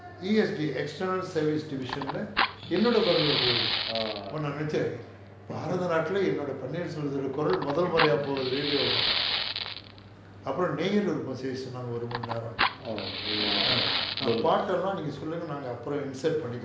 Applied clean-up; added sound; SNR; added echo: none; Fire; 3 dB; none.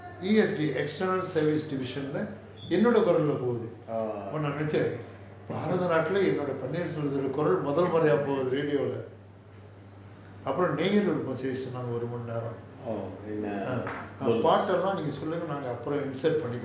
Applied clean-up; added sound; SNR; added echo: none; none; none; none.